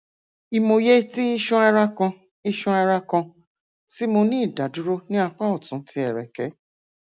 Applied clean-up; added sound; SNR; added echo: none; none; none; none.